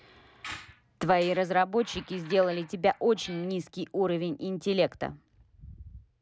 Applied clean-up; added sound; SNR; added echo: none; Squeak; 18 dB; none.